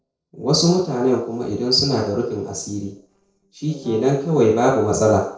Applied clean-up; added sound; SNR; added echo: neural separator model SepFormer DNS4.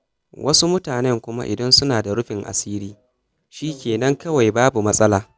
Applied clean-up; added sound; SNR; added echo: none; none; none; none.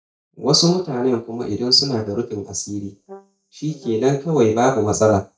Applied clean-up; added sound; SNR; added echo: neural mask model DeepFilterNet 3.